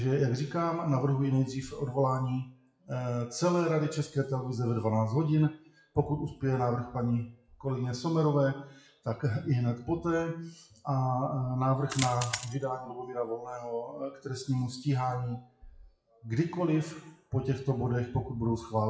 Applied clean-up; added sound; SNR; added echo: classical method WPE with log-MMSE.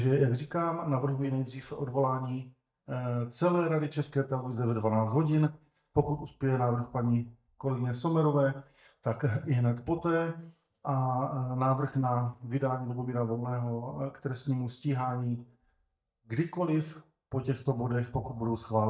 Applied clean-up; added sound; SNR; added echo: neural mask model DeepFilterNet 3.